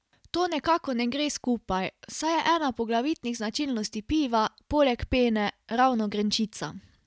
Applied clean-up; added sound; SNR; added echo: none; none; none; none.